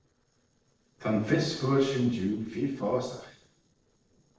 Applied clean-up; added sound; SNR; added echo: neural separator model SepFormer DNS4.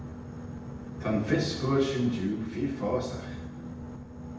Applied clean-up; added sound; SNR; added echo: none; Boat, Water vehicle; 8 dB; reverberation time 0.8 s.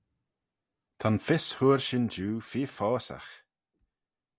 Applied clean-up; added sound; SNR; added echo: none; none; none; none.